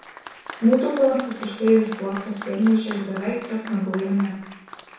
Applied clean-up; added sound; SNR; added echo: none; Applause; 16 dB; reverberation time 0.7 s.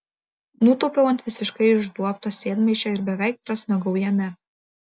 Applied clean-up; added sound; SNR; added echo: none; none; none; none.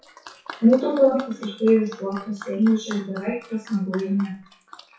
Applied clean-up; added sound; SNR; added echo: classical method WPE with log-MMSE.